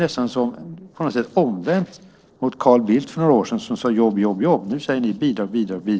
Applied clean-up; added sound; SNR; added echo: neural separator model SepFormer DNS4.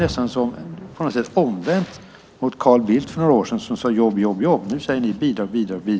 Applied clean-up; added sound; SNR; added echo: none; Rain; 20 dB; none.